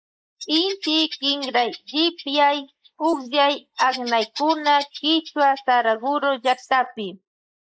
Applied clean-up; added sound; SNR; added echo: neural mask model Resemble Enhance denoiser.